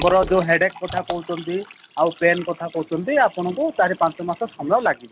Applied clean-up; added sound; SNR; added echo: none; Liquid; 15 dB; none.